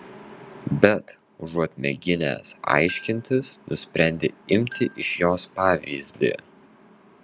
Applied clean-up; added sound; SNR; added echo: none; Marimba, xylophone; 19 dB; none.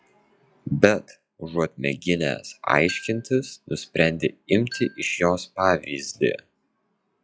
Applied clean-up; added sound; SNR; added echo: classical method log-MMSE.